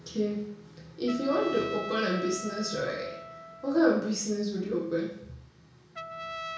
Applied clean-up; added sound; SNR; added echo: none; Trumpet; 12 dB; reverberation time 0.6 s.